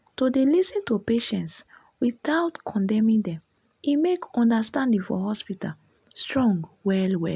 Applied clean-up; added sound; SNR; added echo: none; none; none; none.